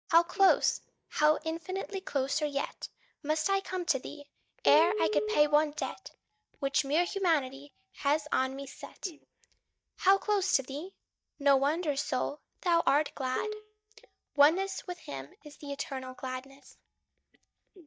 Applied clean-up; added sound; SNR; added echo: neural mask model DeepFilterNet 3.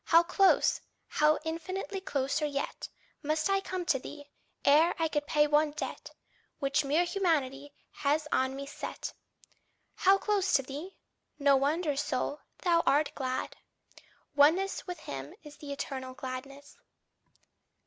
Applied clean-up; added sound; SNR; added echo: none; none; none; none.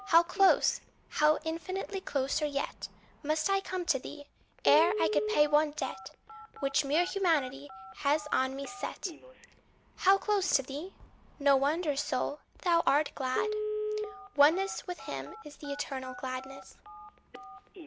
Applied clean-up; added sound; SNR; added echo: none; Telephone; 10 dB; none.